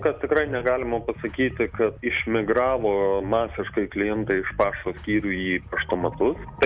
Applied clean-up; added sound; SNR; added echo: none; none; none; none.